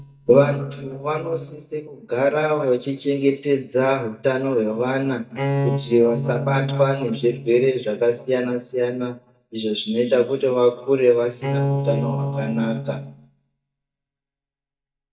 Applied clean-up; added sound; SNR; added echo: neural mask model DeepFilterNet 3.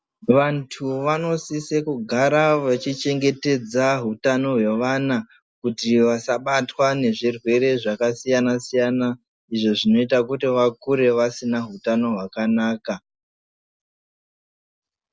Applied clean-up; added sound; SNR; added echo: none; none; none; none.